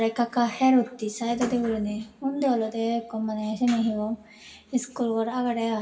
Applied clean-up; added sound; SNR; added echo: none; none; none; reverberation time 0.8 s.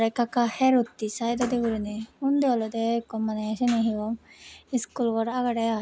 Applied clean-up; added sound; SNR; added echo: none; none; none; none.